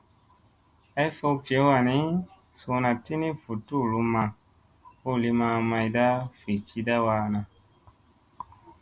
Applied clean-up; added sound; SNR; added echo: none; none; none; none.